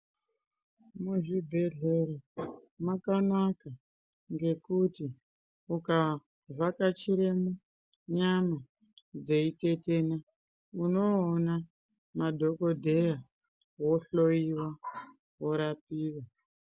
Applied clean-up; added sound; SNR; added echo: none; none; none; none.